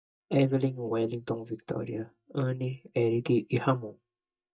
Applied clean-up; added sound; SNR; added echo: neural mask model DeepFilterNet 3.